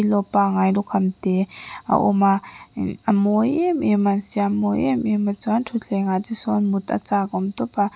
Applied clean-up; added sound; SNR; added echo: none; none; none; none.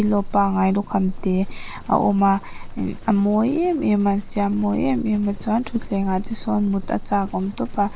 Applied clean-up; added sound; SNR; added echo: none; Livestock, farm animals, working animals; 10 dB; none.